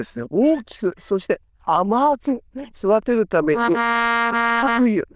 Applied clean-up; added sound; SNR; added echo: neural diffusion model UNIVERSE++.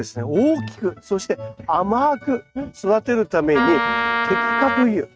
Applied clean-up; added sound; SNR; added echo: neural mask model RNNoise.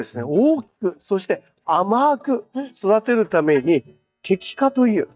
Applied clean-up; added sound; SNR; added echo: neural mask model DeepFilterNet 3.